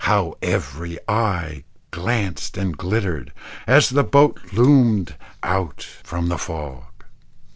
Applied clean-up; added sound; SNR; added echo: none; none; none; none.